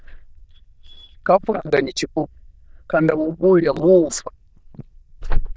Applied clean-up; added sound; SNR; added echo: neural diffusion model UNIVERSE++.